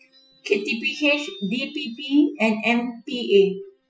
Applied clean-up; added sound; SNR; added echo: classical method Wiener filter.